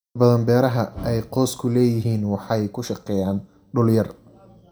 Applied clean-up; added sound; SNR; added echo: none; none; none; reverberation time 0.5 s.